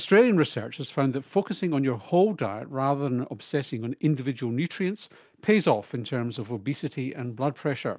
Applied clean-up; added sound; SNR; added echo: none; none; none; none.